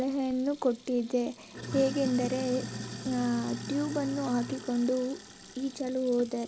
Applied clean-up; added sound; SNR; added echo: none; Sink (filling or washing); 11 dB; none.